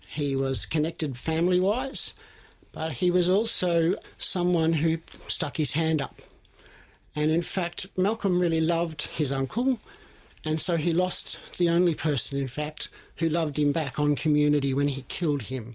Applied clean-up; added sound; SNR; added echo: none; none; none; none.